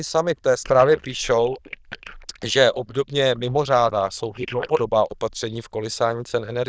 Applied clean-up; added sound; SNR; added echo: neural diffusion model UNIVERSE++.